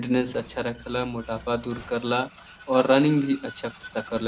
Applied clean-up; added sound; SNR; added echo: none; Vehicle; 19 dB; none.